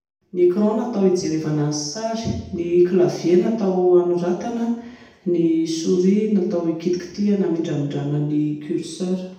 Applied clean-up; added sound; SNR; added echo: none; none; none; reverberation time 0.8 s.